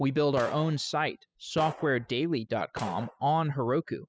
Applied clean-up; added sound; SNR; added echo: classical method spectral subtraction.